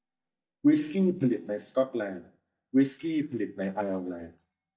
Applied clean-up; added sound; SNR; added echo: neural mask model DeepFilterNet 3.